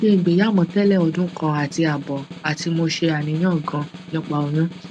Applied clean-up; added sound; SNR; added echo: none; Snare drum; 17 dB; none.